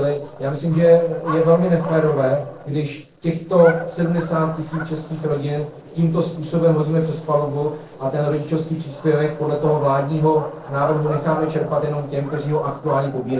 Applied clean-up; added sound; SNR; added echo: neural separator model SepFormer DNS4.